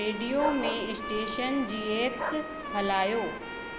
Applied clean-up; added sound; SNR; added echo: none; Bark + Trumpet; 6 dB; none.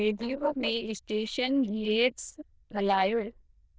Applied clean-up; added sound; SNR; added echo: neural diffusion model UNIVERSE++.